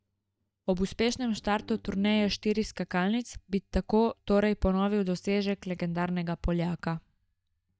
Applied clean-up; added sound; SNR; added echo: neural mask model DeepFilterNet 3.